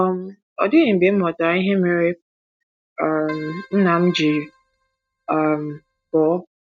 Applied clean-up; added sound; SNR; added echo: neural mask model RNNoise.